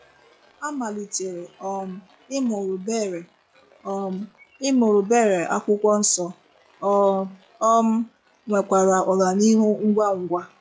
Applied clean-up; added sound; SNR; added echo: classical method log-MMSE.